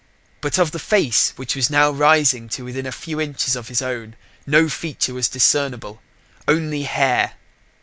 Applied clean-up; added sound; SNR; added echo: none; none; none; none.